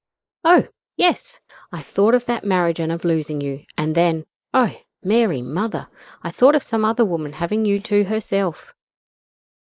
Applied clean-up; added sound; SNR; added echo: neural mask model Resemble Enhance denoiser.